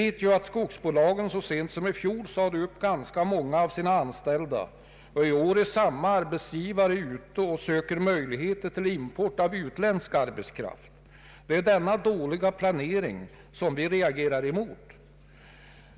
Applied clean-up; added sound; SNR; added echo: none; none; none; none.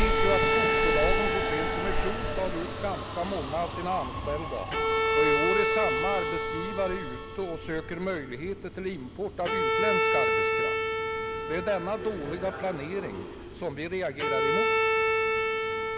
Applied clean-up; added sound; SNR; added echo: none; Subway, metro, underground + Bowed string instrument; -5 dB; none.